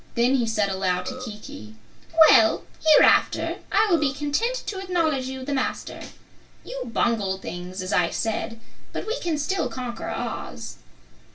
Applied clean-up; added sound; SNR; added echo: none; Burping, eructation; 13 dB; reverberation time 0.2 s.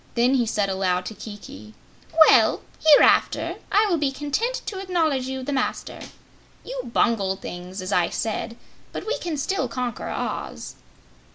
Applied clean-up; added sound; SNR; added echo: none; none; none; none.